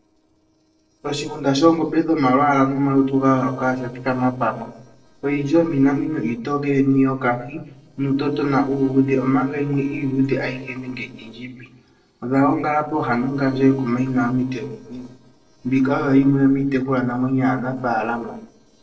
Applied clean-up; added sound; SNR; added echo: neural separator model SepFormer DNS4.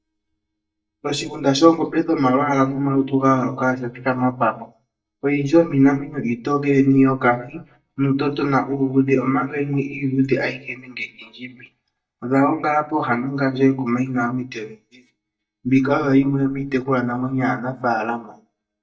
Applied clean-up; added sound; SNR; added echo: neural mask model DeepFilterNet 3.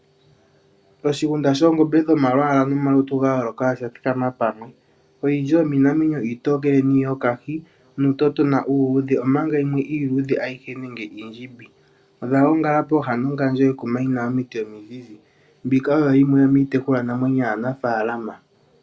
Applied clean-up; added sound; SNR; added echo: none; none; none; none.